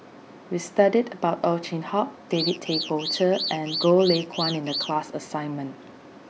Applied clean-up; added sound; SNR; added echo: none; Alarm / Car; 6 dB; none.